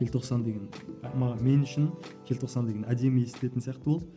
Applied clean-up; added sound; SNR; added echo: none; none; none; none.